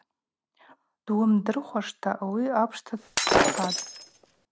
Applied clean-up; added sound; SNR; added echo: none; Shatter; -3 dB; none.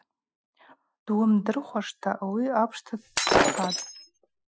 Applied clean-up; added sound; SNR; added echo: classical method Wiener filter.